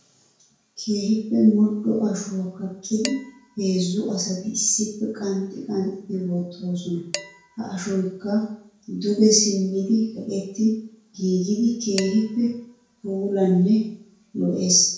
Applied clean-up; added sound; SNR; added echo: none; Dishes, pots, and pans; 18 dB; reverberation time 0.5 s.